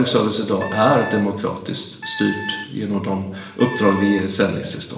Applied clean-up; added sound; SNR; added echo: none; Wind instrument, woodwind instrument; 12 dB; reverberation time 0.9 s.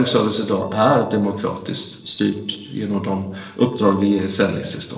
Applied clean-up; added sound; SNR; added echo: neural separator model SepFormer DNS4.